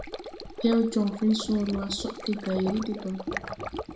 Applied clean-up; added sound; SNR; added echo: none; Stream; 9 dB; reverberation time 0.6 s.